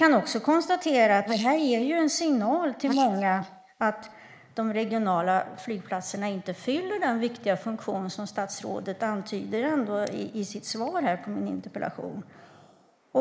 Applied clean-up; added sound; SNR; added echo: neural mask model Resemble Enhance denoiser.